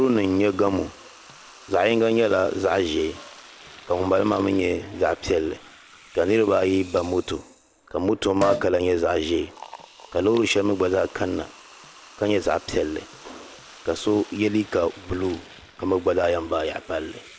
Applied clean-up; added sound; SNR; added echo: none; Liquid; 16 dB; none.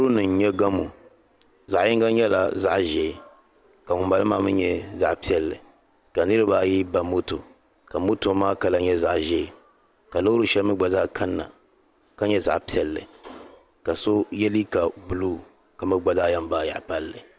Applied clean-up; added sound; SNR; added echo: none; none; none; none.